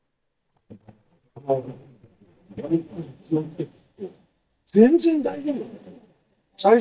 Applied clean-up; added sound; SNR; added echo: neural mask model DeepFilterNet 3.